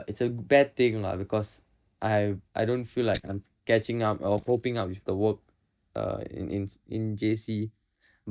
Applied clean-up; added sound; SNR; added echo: neural mask model DeepFilterNet 3.